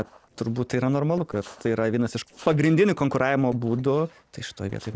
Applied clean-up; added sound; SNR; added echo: neural separator model SepFormer DNS4.